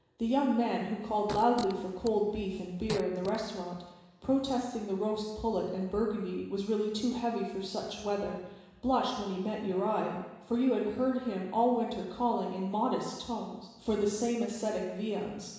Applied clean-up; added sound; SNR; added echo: none; Fart; 12 dB; reverberation time 1.0 s.